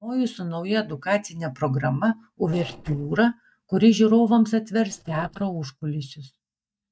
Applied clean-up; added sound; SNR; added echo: neural mask model DeepFilterNet 3.